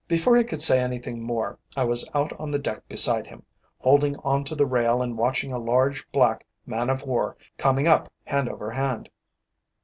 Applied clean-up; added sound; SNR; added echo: none; none; none; none.